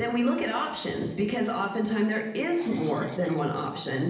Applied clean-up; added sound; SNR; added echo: none; Cough; 18 dB; reverberation time 0.8 s.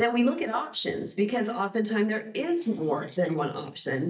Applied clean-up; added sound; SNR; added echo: neural mask model DeepFilterNet 3.